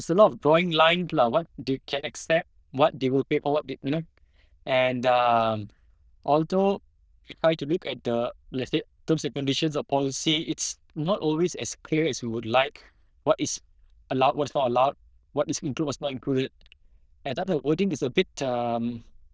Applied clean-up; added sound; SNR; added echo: neural diffusion model UNIVERSE++.